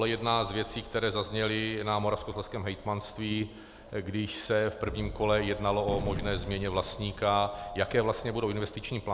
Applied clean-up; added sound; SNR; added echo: none; Gunshot, gunfire; 13 dB; none.